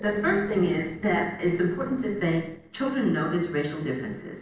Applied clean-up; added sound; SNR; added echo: neural separator model SepFormer DNS4.